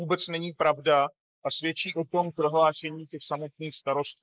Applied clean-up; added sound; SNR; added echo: neural mask model Resemble Enhance denoiser.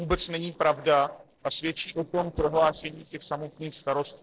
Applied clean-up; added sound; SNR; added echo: neural separator model SepFormer DNS4.